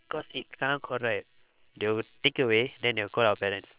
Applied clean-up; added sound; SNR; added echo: neural separator model SepFormer WHAM!.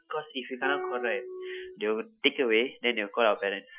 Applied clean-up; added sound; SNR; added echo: classical method Wiener filter.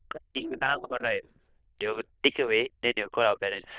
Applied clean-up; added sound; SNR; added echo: neural diffusion model UNIVERSE++.